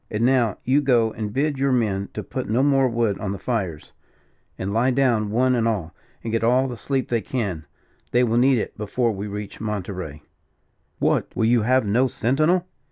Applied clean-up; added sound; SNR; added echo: none; none; none; none.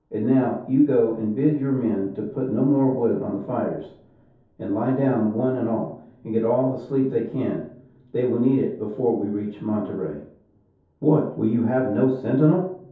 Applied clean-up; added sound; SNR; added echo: none; none; none; reverberation time 0.6 s.